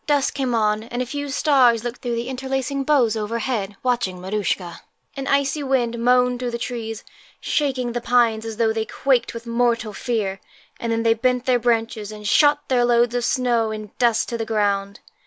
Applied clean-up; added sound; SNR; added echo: none; none; none; none.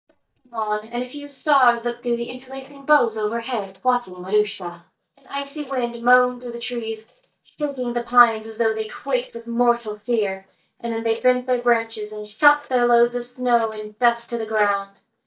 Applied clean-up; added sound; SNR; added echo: neural mask model DeepFilterNet 3.